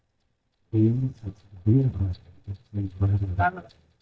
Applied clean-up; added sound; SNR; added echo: neural mask model DeepFilterNet 3.